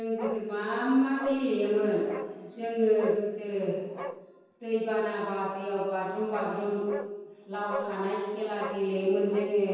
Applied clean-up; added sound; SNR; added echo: none; Bark; 13 dB; reverberation time 1.2 s.